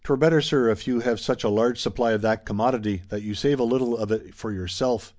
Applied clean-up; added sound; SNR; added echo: none; none; none; none.